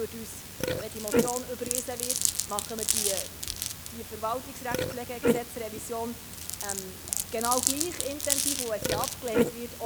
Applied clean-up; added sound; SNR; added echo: none; Glass + Burping, eructation; -4 dB; none.